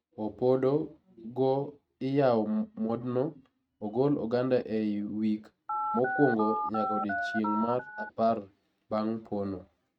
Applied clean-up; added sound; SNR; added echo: neural mask model RNNoise.